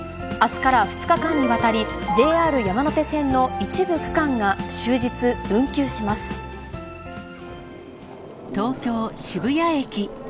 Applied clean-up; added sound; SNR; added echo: none; none; none; none.